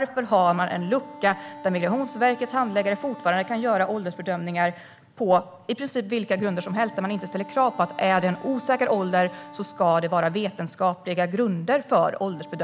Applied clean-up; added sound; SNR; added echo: none; Wind instrument, woodwind instrument; 19 dB; none.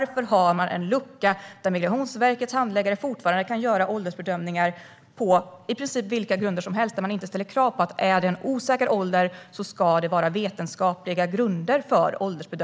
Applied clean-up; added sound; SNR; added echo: none; none; none; none.